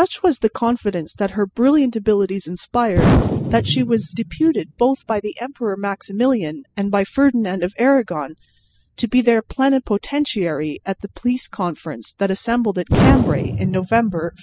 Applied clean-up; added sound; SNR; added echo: classical method spectral subtraction.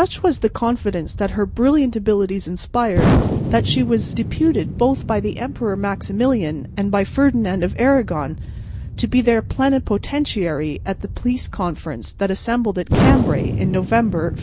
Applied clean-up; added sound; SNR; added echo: none; Explosion; 5 dB; none.